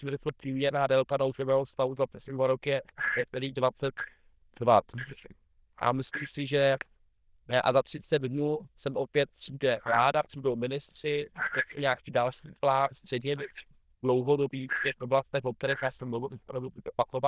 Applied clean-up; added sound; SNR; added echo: neural diffusion model UNIVERSE++.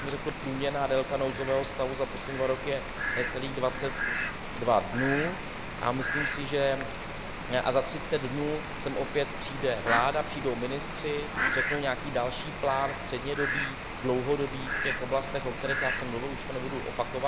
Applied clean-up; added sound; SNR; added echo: none; Rain + Fowl; 3 dB; none.